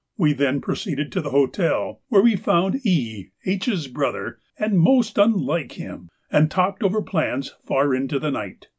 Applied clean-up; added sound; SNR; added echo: none; none; none; none.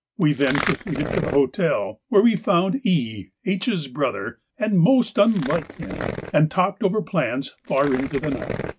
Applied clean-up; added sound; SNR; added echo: neural mask model RNNoise.